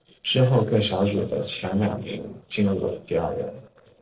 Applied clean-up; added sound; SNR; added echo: neural separator model SepFormer DNS4.